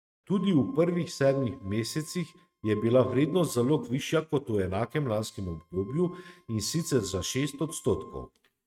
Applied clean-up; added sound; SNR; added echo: neural mask model RNNoise.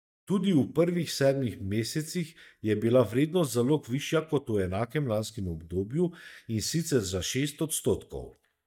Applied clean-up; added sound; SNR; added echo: neural mask model DeepFilterNet 3.